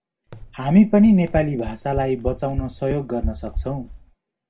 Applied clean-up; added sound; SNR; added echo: none; Run; 10 dB; reverberation time 0.2 s.